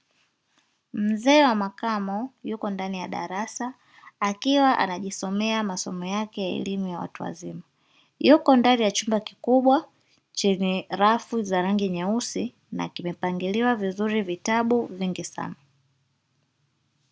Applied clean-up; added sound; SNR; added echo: none; none; none; none.